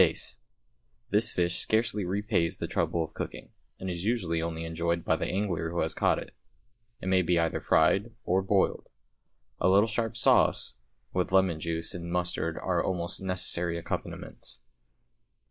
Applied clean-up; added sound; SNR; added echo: neural mask model Resemble Enhance denoiser.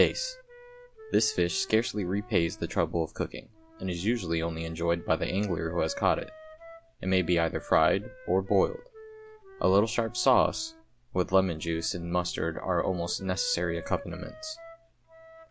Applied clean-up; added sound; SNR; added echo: none; Wind instrument, woodwind instrument; 20 dB; none.